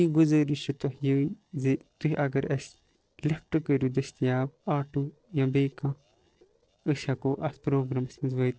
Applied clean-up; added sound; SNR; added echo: neural separator model SepFormer DNS4.